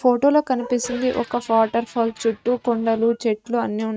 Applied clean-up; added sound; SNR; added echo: neural mask model RNNoise.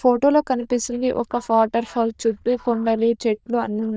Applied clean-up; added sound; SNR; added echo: neural diffusion model UNIVERSE++.